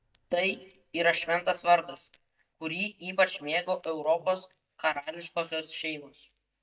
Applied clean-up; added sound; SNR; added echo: neural mask model DeepFilterNet 3.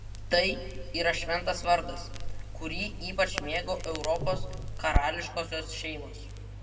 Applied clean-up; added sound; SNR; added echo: none; Crackle; 3 dB; reverberation time 1.3 s.